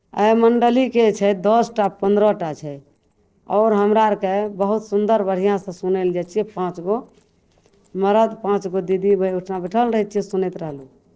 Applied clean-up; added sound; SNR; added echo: neural separator model SepFormer DNS4.